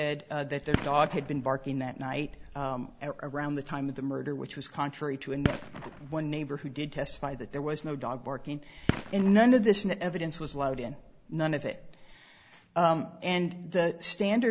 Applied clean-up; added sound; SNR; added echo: none; Fireworks; 9 dB; none.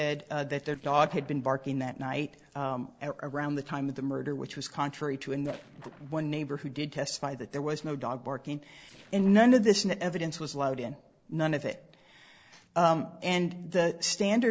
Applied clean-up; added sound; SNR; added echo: neural separator model SepFormer DNS4.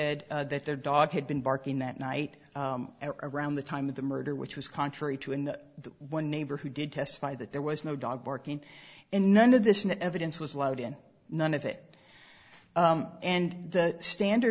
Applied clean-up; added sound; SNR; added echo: none; none; none; none.